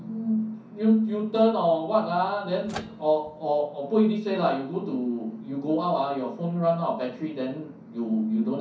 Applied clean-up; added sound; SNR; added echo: none; Microwave oven; 16 dB; reverberation time 0.6 s.